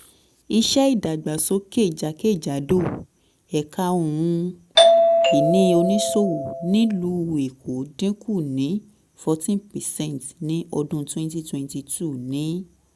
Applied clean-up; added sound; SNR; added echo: none; Doorbell; -5 dB; none.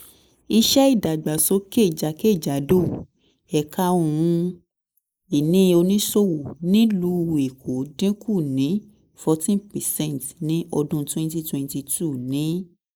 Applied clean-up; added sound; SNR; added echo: neural mask model Resemble Enhance denoiser.